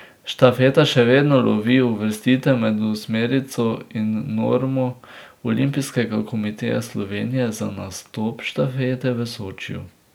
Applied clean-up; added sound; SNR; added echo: none; none; none; none.